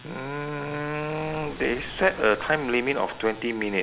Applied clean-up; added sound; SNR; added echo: none; Waves, surf; 17 dB; none.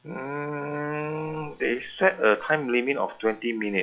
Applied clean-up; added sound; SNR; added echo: classical method log-MMSE.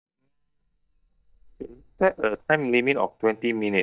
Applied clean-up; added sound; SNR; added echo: neural mask model DeepFilterNet 3.